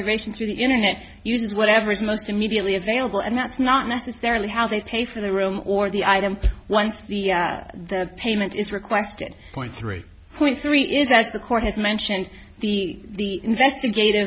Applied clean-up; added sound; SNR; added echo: none; none; none; none.